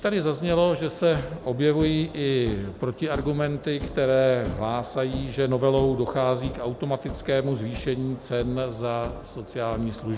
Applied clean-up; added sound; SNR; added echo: none; Thump, thud; 14 dB; none.